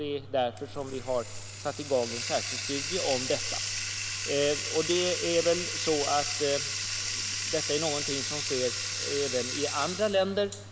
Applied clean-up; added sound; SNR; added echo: none; Bathtub (filling or washing); 3 dB; none.